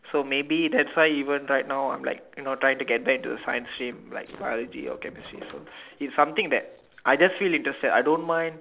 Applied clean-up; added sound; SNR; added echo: neural separator model SepFormer DNS4.